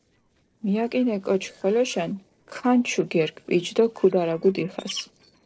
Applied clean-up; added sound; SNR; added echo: neural separator model SepFormer DNS4.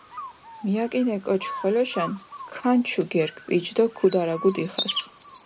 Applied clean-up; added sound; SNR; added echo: none; Bird; 9 dB; none.